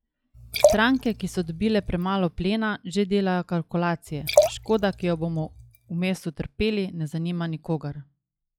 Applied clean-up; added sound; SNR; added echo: classical method log-MMSE.